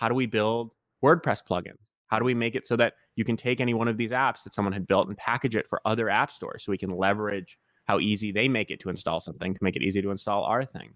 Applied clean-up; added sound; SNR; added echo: neural mask model Resemble Enhance denoiser.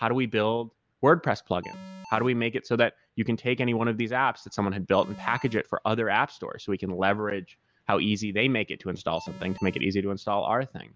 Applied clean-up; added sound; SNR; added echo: none; Alarm; 15 dB; none.